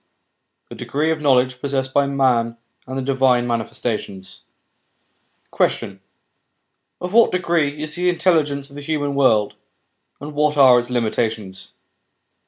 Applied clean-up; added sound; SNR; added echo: none; none; none; none.